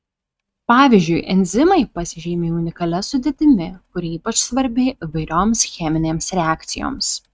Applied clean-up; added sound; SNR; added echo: neural mask model RNNoise.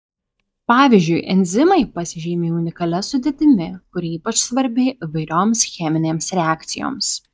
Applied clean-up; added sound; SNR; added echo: neural mask model DeepFilterNet 3.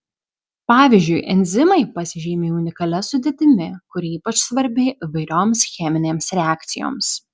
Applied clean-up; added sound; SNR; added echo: none; none; none; none.